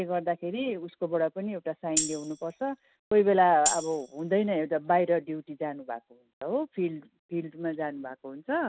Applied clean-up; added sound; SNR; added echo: none; Tambourine; 4 dB; none.